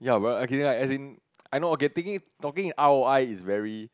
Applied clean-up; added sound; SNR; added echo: none; none; none; none.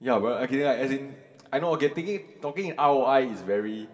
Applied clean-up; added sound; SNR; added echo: none; none; none; reverberation time 3.0 s.